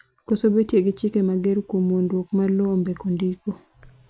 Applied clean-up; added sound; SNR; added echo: none; none; none; none.